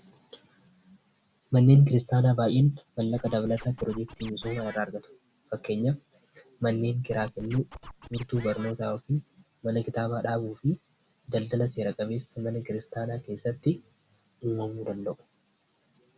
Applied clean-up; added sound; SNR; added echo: none; Scratching (performance technique); 17 dB; none.